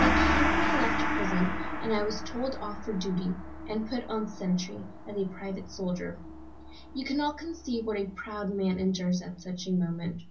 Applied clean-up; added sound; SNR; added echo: none; Gong; 0 dB; reverberation time 0.5 s.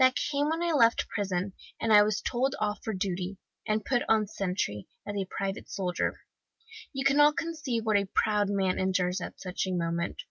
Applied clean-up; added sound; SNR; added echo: none; none; none; none.